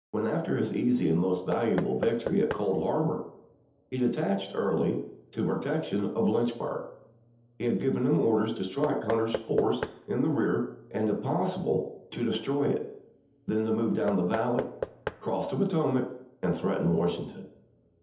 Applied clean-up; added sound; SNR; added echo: none; Knock / Wood; 11 dB; reverberation time 0.8 s.